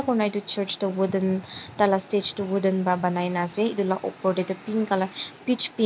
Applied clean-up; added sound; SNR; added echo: none; none; none; none.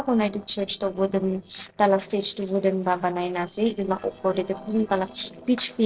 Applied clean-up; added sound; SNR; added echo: neural separator model SepFormer DNS4.